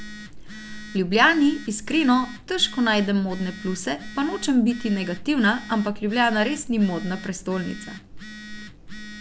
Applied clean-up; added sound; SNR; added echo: none; Telephone; 13 dB; none.